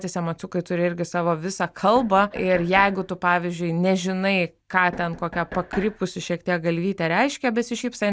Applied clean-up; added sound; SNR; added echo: neural mask model DeepFilterNet 3.